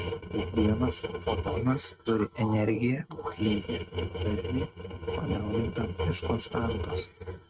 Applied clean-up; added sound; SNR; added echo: neural mask model RNNoise.